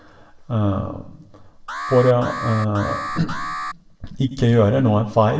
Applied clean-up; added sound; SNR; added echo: none; Alarm; 10 dB; reverberation time 0.6 s.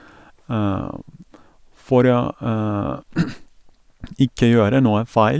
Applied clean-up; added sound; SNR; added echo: none; none; none; none.